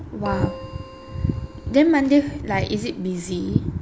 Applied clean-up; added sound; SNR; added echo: none; Keyboard (musical); 17 dB; none.